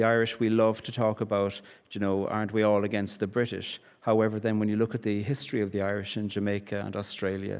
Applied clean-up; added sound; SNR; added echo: none; none; none; none.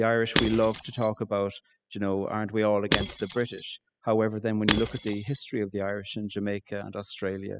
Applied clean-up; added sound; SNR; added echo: classical method spectral subtraction.